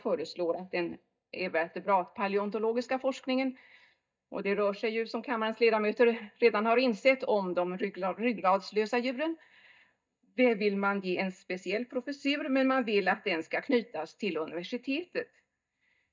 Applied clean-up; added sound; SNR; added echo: neural mask model DeepFilterNet 3.